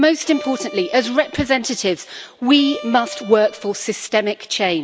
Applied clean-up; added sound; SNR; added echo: none; Bowed string instrument; 17 dB; none.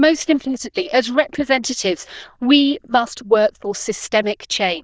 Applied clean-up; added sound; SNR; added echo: neural diffusion model UNIVERSE++.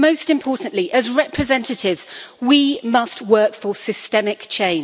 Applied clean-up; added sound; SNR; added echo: none; none; none; none.